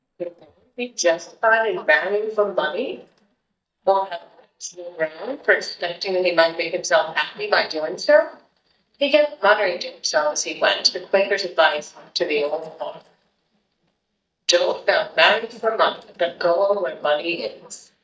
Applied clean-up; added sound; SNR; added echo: neural mask model DeepFilterNet 3.